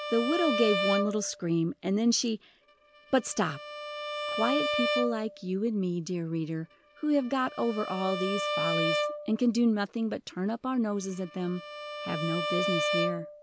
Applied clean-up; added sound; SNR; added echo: none; Bowed string instrument; 4 dB; none.